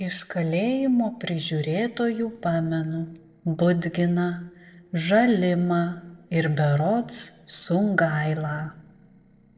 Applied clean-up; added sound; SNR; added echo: neural separator model SepFormer DNS4.